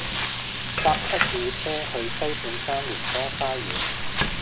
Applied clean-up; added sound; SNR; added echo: none; Frying (food); -2 dB; none.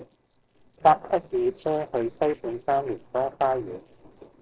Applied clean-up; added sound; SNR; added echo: neural separator model SepFormer DNS4.